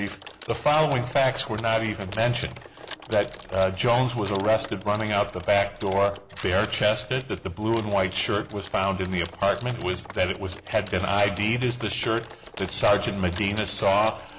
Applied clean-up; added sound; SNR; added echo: none; Typing; 17 dB; none.